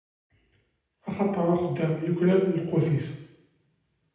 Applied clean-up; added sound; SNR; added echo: none; none; none; reverberation time 0.8 s.